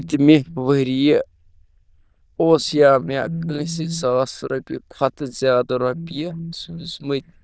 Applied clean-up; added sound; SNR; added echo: neural diffusion model UNIVERSE++.